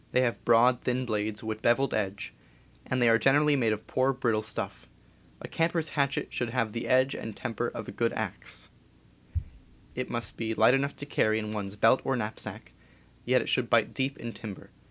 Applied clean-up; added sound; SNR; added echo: none; none; none; none.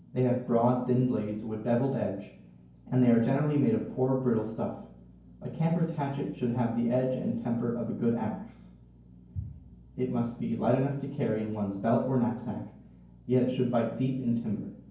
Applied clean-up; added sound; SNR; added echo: none; none; none; reverberation time 0.9 s.